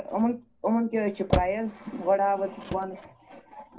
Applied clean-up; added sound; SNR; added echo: none; Motor vehicle (road); 9 dB; reverberation time 0.3 s.